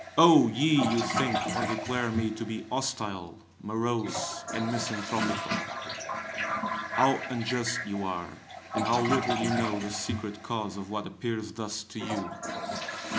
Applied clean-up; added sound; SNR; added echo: none; Toilet flush; 4 dB; none.